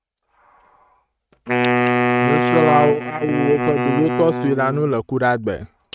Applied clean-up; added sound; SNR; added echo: neural mask model RNNoise.